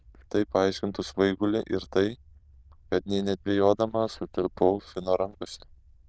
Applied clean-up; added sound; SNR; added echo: neural diffusion model UNIVERSE++.